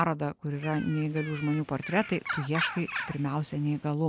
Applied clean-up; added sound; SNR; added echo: none; Bird; 9 dB; none.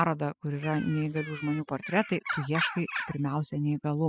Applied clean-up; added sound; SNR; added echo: classical method spectral subtraction.